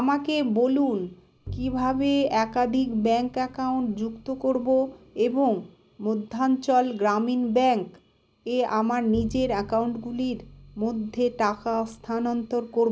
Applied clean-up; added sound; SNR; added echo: none; Bowed string instrument; 18 dB; none.